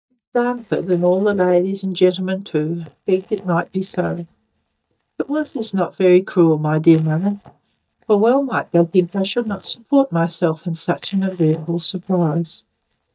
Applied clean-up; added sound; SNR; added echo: neural mask model DeepFilterNet 3.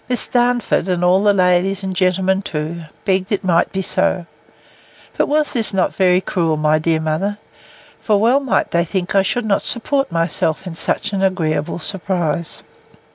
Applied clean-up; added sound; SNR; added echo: none; none; none; none.